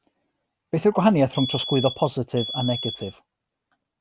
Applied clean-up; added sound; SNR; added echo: none; Alarm; 8 dB; none.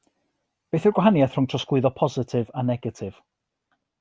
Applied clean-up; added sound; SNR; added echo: none; none; none; none.